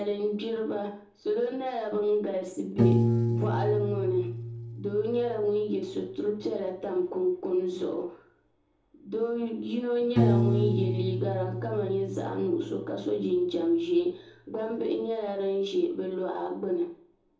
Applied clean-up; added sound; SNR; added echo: none; Piano; 3 dB; reverberation time 1.0 s.